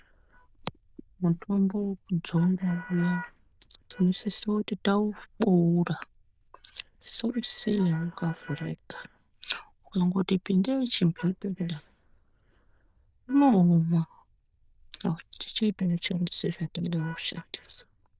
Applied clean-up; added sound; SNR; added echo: neural diffusion model UNIVERSE++.